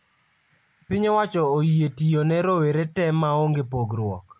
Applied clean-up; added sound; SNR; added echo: none; none; none; none.